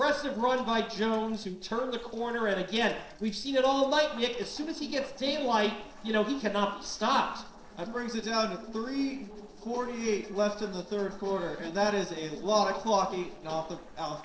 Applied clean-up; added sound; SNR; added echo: neural separator model SepFormer DNS4.